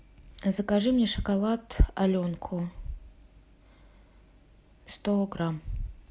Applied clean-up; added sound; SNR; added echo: none; none; none; none.